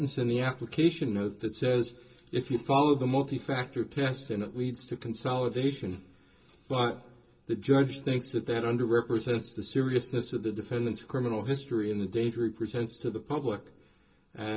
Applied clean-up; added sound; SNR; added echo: none; none; none; reverberation time 0.2 s.